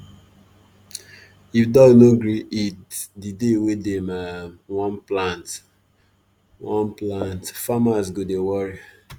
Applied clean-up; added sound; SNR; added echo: none; none; none; none.